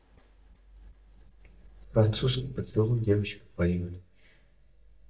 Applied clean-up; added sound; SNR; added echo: neural mask model DeepFilterNet 3.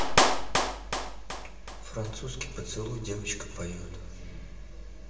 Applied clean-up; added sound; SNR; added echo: none; Clapping; -1 dB; reverberation time 2.2 s.